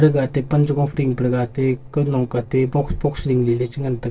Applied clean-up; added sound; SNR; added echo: neural separator model SepFormer DNS4.